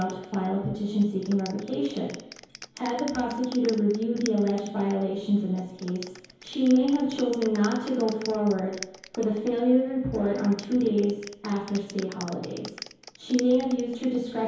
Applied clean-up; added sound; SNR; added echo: none; Clapping; 19 dB; reverberation time 2.2 s.